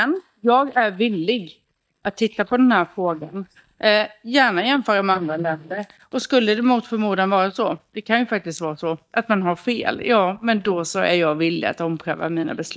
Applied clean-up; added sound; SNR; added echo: neural mask model DeepFilterNet 3.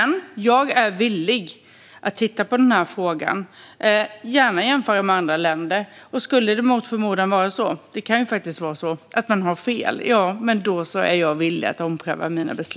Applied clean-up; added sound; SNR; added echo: none; none; none; none.